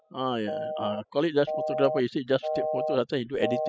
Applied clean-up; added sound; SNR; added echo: classical method spectral subtraction.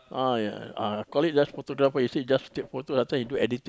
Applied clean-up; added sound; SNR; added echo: none; none; none; none.